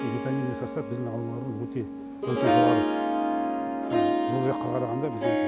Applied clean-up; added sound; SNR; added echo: none; Harp; -5 dB; none.